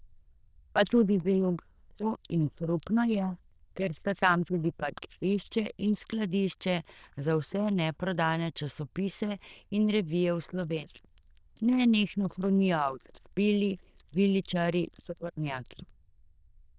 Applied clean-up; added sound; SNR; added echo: neural diffusion model UNIVERSE++.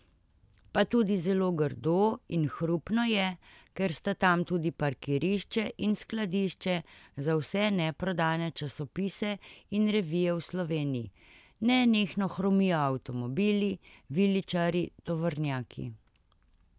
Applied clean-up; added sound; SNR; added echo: none; none; none; none.